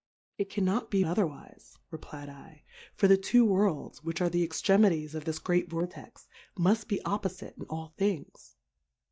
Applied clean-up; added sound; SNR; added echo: neural mask model DeepFilterNet 3.